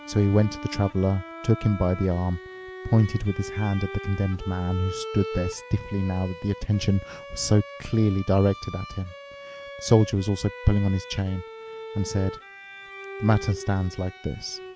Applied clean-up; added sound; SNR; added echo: none; Bowed string instrument; 13 dB; none.